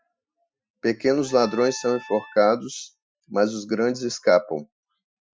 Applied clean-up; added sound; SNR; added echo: classical method Wiener filter.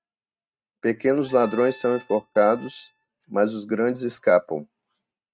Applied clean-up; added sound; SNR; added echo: neural mask model RNNoise.